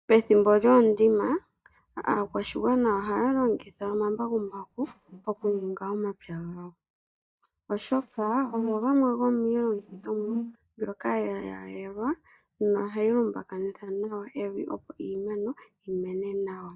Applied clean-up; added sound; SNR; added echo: neural mask model DeepFilterNet 3.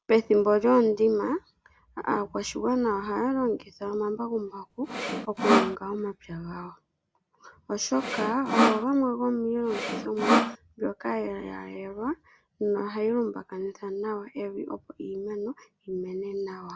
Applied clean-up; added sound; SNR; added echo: none; Sawing; -2 dB; none.